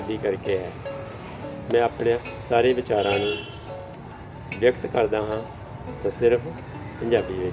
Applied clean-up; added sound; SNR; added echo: none; Plucked string instrument; 16 dB; none.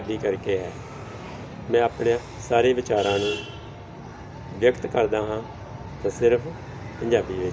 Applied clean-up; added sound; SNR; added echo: none; none; none; none.